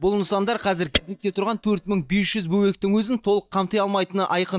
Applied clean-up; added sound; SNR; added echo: neural mask model DeepFilterNet 3.